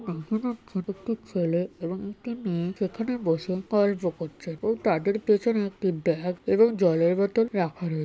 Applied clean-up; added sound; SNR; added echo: none; none; none; none.